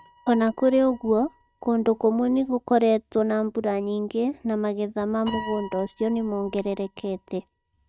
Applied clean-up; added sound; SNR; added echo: neural mask model RNNoise.